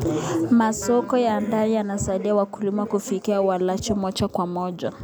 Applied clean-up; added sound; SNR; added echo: none; Wind instrument, woodwind instrument; 19 dB; none.